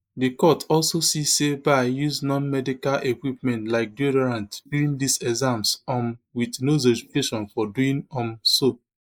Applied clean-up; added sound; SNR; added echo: neural mask model Resemble Enhance denoiser.